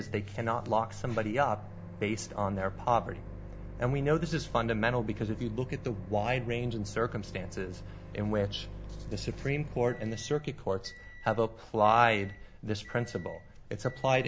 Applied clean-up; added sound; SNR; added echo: none; Microwave oven; 12 dB; none.